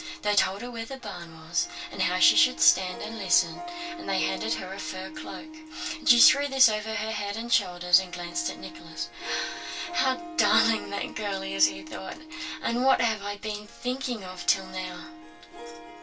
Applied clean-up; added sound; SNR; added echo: none; Harp; 14 dB; reverberation time 0.2 s.